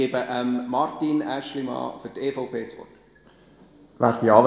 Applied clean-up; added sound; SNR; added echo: none; none; none; reverberation time 1.0 s.